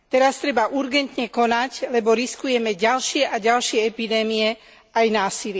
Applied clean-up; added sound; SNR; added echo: none; none; none; none.